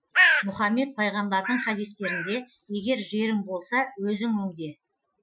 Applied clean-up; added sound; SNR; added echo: classical method Wiener filter.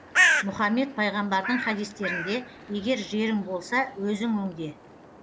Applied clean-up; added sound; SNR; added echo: none; Bird; 2 dB; none.